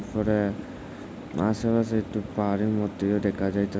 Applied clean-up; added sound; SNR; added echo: none; none; none; none.